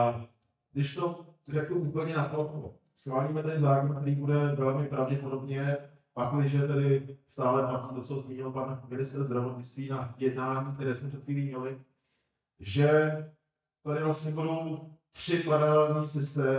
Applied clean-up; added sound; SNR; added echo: neural mask model DeepFilterNet 3.